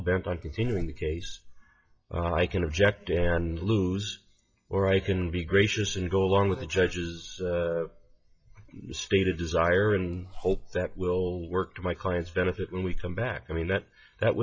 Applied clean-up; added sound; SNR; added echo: classical method WPE with log-MMSE.